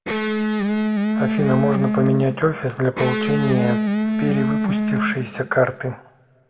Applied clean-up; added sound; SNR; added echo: none; Electric guitar; -1 dB; reverberation time 1.0 s.